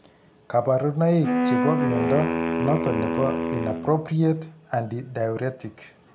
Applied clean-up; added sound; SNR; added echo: none; Wind instrument, woodwind instrument; 1 dB; none.